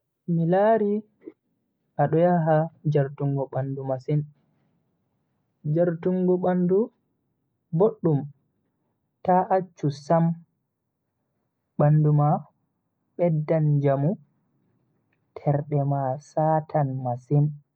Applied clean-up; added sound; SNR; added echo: none; none; none; none.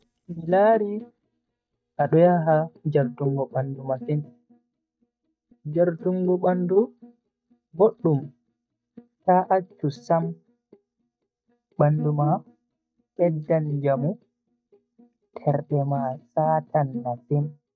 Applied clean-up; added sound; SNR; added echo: neural mask model DeepFilterNet 3.